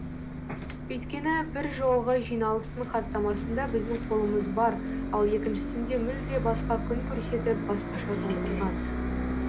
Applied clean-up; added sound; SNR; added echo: none; Bus; 3 dB; reverberation time 0.3 s.